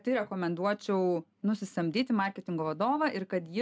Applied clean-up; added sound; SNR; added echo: none; none; none; none.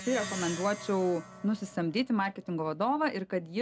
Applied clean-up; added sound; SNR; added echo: none; Plucked string instrument; 14 dB; none.